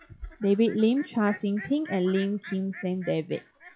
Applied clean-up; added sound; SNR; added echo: classical method log-MMSE.